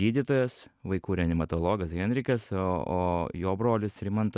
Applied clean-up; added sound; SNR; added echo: none; none; none; none.